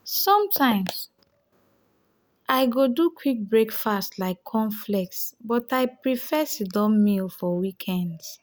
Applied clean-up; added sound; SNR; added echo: none; none; none; none.